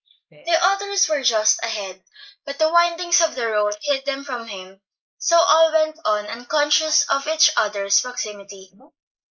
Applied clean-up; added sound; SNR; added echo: neural mask model Resemble Enhance denoiser.